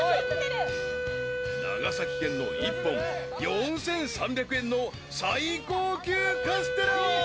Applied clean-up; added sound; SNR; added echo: none; Wind instrument, woodwind instrument; 3 dB; none.